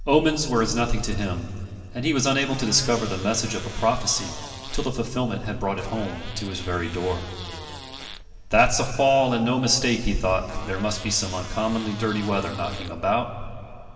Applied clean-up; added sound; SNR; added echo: none; Fart; 17 dB; reverberation time 2.3 s.